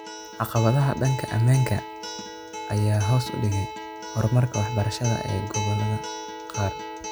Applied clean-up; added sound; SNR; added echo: none; Acoustic guitar; 10 dB; none.